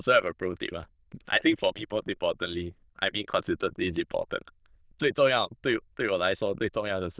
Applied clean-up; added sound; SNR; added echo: neural diffusion model UNIVERSE++.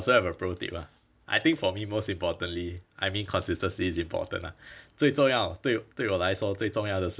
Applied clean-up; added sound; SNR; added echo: none; none; none; none.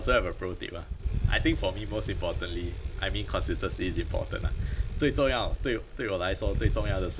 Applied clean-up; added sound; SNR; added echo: none; Bicycle; 0 dB; none.